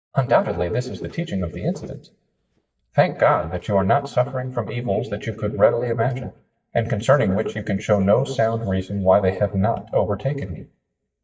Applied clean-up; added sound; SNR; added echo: neural mask model DeepFilterNet 3.